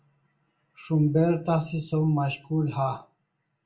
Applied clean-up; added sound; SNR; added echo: none; none; none; reverberation time 0.2 s.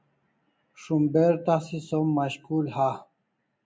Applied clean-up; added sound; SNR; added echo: none; none; none; none.